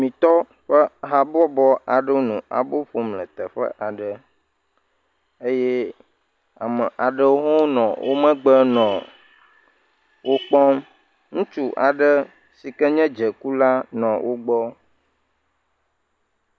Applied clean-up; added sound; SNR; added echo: none; none; none; none.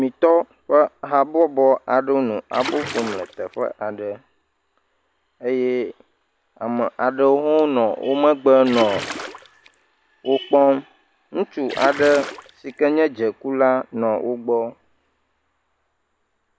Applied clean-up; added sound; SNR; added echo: none; Splash, splatter; 11 dB; none.